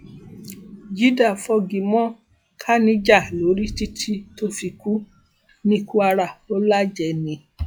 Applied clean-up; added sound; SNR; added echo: classical method log-MMSE.